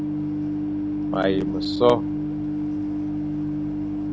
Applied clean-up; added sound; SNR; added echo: none; Microwave oven; -2 dB; none.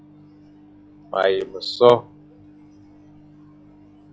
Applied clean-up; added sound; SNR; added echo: classical method log-MMSE.